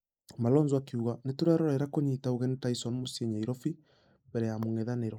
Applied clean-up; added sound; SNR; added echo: neural mask model Resemble Enhance denoiser.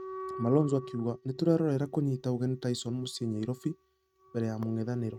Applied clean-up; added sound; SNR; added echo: neural mask model RNNoise.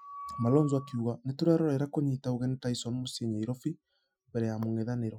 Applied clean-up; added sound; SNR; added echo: classical method Wiener filter.